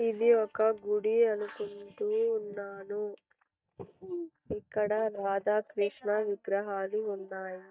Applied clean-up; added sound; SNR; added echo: neural mask model DeepFilterNet 3.